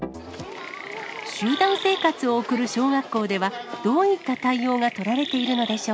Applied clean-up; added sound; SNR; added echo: none; Chirp, tweet; 12 dB; none.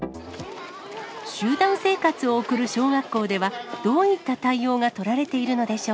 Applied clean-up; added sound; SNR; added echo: none; none; none; none.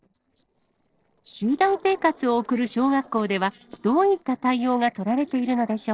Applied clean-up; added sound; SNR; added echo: neural separator model SepFormer DNS4.